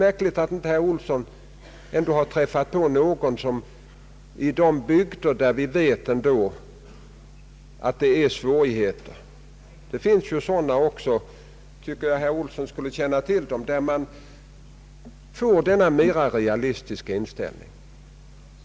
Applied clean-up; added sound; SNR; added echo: none; none; none; none.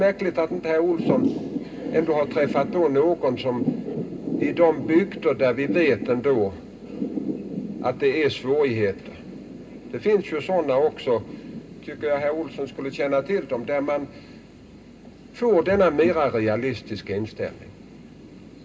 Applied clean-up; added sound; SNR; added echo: none; Thunder / Rain; 9 dB; reverberation time 0.2 s.